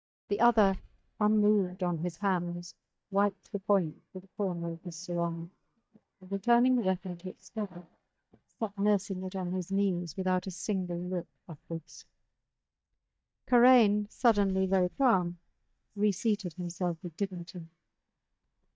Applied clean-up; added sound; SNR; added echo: neural mask model DeepFilterNet 3.